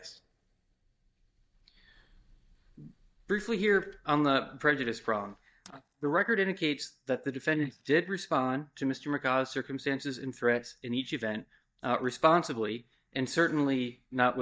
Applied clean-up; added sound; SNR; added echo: neural mask model DeepFilterNet 3.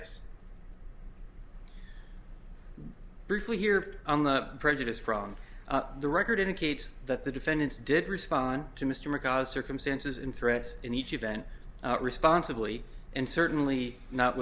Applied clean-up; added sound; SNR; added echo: none; none; none; none.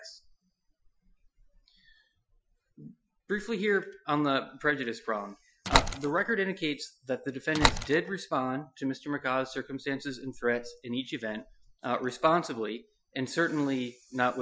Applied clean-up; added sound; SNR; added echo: classical method Wiener filter.